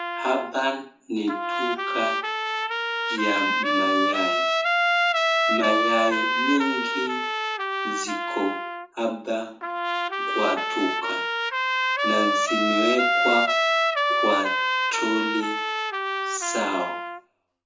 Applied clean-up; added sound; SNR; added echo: none; Trumpet; -4 dB; reverberation time 0.6 s.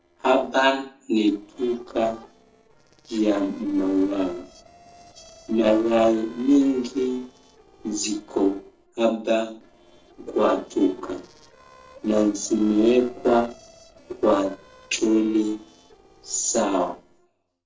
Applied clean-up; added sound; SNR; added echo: neural separator model SepFormer DNS4.